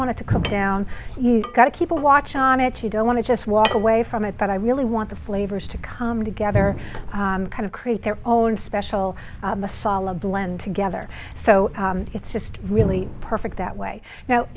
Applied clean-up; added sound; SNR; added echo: none; Thump, thud; 9 dB; none.